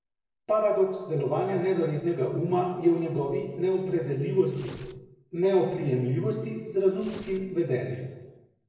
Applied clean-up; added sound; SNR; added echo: neural separator model SepFormer DNS4.